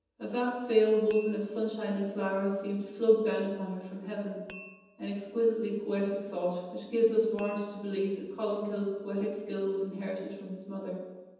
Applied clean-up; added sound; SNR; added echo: none; Glass; 18 dB; reverberation time 1.1 s.